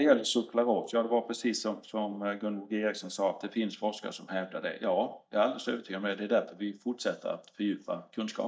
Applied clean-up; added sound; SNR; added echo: neural mask model DeepFilterNet 3.